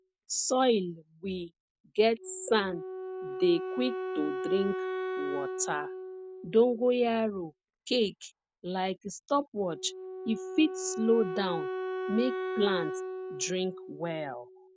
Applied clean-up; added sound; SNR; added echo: none; Wind instrument, woodwind instrument; 7 dB; none.